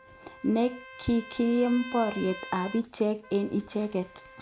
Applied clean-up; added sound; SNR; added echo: none; Trumpet; 17 dB; none.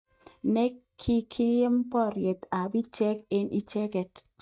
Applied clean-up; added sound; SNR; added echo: neural mask model DeepFilterNet 3.